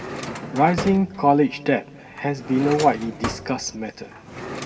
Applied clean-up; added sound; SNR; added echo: none; Drawer open or close; 11 dB; reverberation time 0.3 s.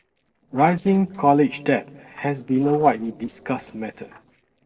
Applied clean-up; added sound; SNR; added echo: neural separator model SepFormer DNS4.